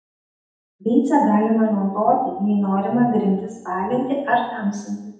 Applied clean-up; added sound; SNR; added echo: none; none; none; reverberation time 0.8 s.